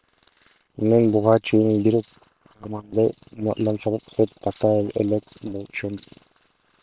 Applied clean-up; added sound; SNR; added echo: neural separator model SepFormer WHAM!.